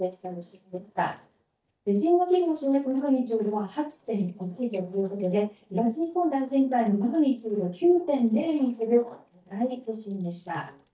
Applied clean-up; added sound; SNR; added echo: neural mask model DeepFilterNet 3.